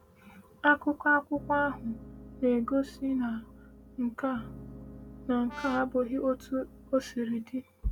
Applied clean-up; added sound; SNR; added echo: none; Piano + Brass instrument; 15 dB; none.